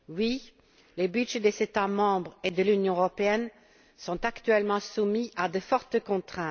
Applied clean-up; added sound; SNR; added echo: none; none; none; none.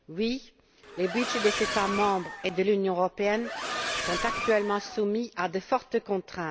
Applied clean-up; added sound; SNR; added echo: none; Accelerating, revving, vroom; 5 dB; none.